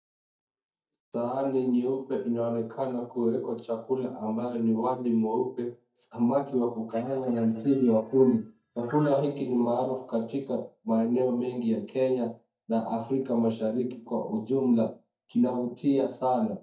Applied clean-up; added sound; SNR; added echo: neural mask model DeepFilterNet 3.